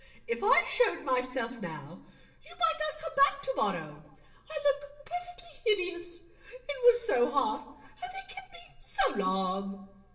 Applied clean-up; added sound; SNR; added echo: none; none; none; reverberation time 0.8 s.